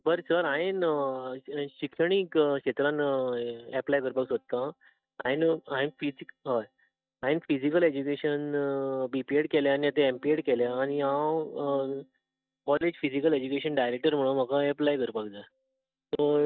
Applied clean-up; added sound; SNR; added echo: neural mask model DeepFilterNet 3.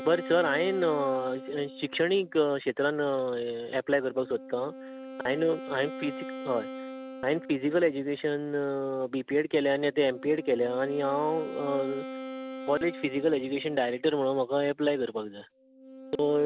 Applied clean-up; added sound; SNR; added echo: none; Wind instrument, woodwind instrument; 14 dB; none.